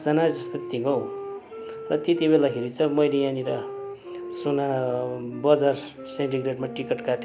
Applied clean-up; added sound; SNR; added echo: none; Wind instrument, woodwind instrument; 12 dB; none.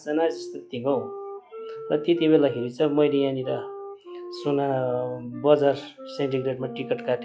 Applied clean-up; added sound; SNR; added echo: classical method log-MMSE.